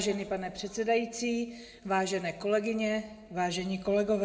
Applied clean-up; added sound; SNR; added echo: none; none; none; reverberation time 0.9 s.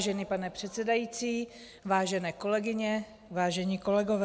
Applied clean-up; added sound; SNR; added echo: none; none; none; none.